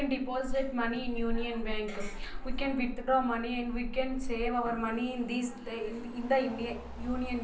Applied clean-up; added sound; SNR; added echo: none; Motor vehicle (road); 4 dB; reverberation time 0.6 s.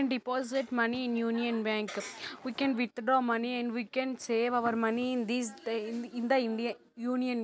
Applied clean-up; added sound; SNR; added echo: none; none; none; none.